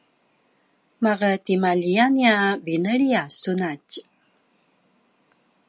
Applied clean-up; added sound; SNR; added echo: none; none; none; none.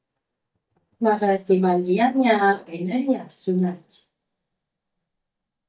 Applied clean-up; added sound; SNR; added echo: neural mask model DeepFilterNet 3.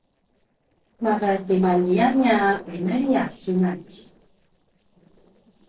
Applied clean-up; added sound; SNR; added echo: neural separator model SepFormer DNS4.